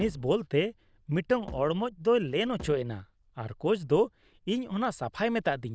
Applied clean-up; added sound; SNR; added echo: neural diffusion model UNIVERSE++.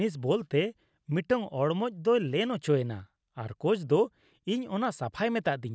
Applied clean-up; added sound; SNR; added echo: none; none; none; none.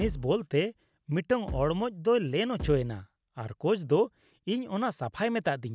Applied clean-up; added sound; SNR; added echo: none; Bass drum; 10 dB; none.